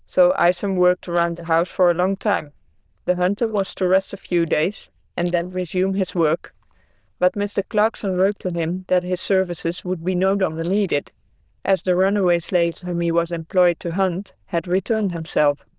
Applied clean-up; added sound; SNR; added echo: neural diffusion model UNIVERSE++.